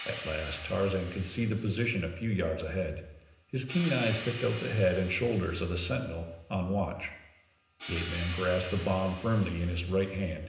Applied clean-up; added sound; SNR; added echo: none; Hi-hat; 15 dB; reverberation time 0.9 s.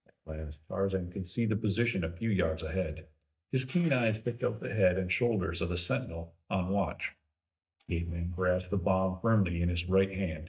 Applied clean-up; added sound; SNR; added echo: neural mask model DeepFilterNet 3.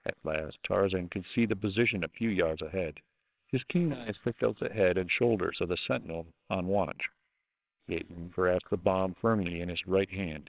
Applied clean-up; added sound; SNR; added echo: neural separator model SepFormer WHAMR!.